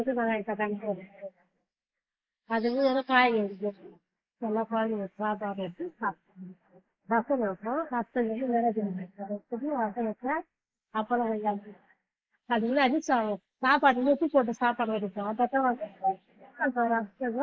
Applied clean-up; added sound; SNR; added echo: neural mask model Resemble Enhance denoiser.